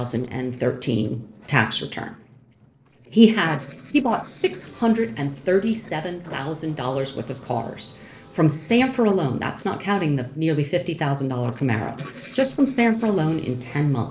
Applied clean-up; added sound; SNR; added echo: neural separator model SepFormer DNS4.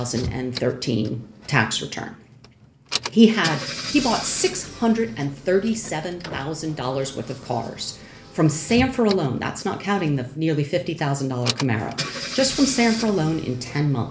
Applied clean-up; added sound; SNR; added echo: none; Engine / Car; 11 dB; reverberation time 0.4 s.